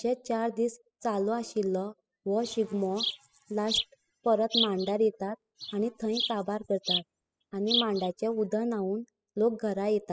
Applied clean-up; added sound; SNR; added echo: classical method spectral subtraction.